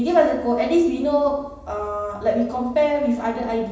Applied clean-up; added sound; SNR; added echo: none; none; none; reverberation time 0.9 s.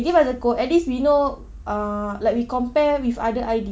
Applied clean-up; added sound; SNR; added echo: none; none; none; none.